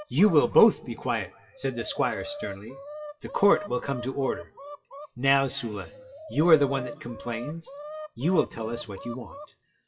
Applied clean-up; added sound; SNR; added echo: classical method WPE with log-MMSE.